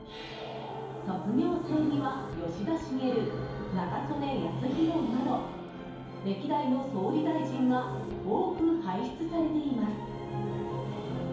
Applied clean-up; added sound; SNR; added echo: none; Boom; 16 dB; reverberation time 2.2 s.